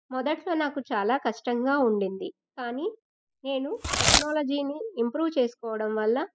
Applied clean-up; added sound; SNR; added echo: classical method spectral subtraction.